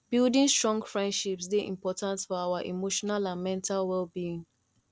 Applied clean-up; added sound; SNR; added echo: none; none; none; none.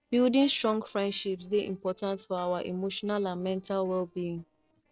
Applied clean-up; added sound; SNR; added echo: neural separator model SepFormer DNS4.